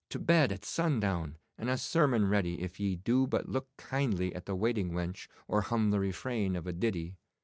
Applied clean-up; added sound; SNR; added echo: none; none; none; none.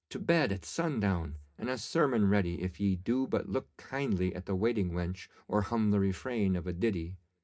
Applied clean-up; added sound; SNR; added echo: none; none; none; reverberation time 0.3 s.